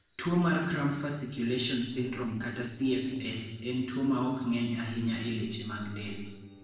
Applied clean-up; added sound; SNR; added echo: neural separator model SepFormer DNS4.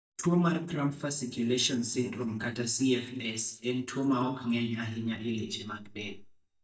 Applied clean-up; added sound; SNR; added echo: neural mask model DeepFilterNet 3.